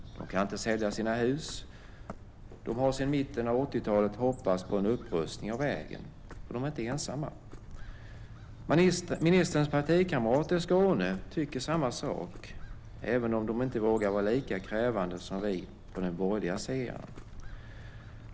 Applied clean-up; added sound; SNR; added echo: none; Bird; 14 dB; none.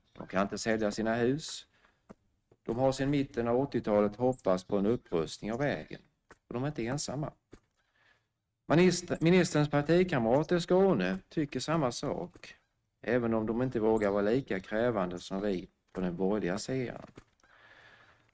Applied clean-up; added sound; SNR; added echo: neural mask model RNNoise.